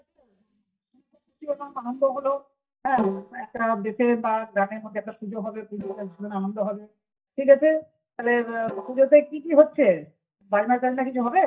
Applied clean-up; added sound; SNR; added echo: neural mask model DeepFilterNet 3.